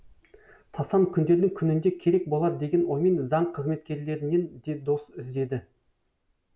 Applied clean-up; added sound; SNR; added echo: none; none; none; none.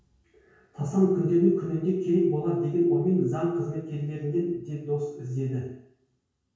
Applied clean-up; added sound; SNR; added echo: none; none; none; reverberation time 0.6 s.